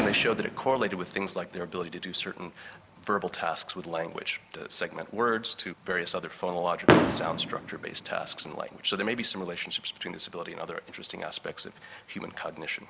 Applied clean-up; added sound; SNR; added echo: none; Fireworks; 2 dB; none.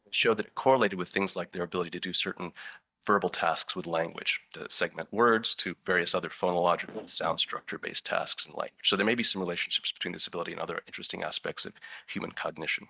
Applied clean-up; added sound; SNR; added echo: neural mask model DeepFilterNet 3.